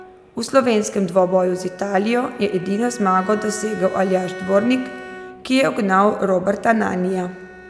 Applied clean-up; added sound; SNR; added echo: none; Bowed string instrument; 18 dB; none.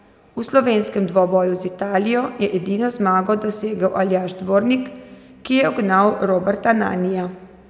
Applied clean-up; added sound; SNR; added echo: none; none; none; none.